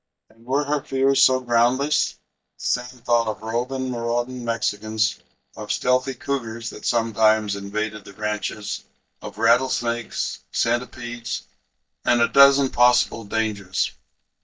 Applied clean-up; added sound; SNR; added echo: neural mask model DeepFilterNet 3.